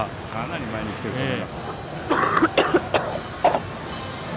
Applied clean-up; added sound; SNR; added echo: none; Cough; -4 dB; none.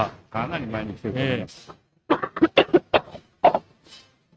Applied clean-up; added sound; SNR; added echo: neural mask model RNNoise.